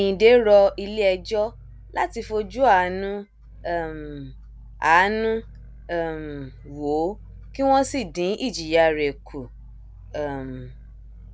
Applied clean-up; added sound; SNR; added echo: none; Growling; 19 dB; none.